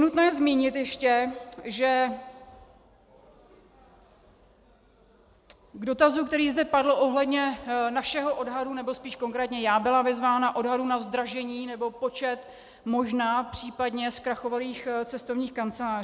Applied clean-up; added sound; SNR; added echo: none; none; none; none.